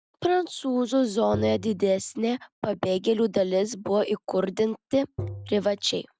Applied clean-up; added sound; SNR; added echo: none; Tap; 11 dB; none.